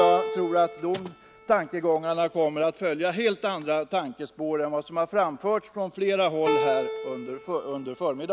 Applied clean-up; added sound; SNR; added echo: none; Keyboard (musical); 8 dB; none.